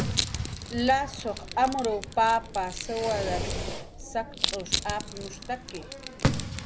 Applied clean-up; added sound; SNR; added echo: none; Crushing + Fireworks; 2 dB; none.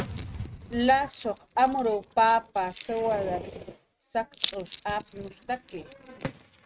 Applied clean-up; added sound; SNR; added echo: neural mask model RNNoise.